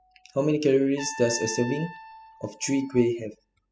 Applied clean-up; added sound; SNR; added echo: classical method spectral subtraction.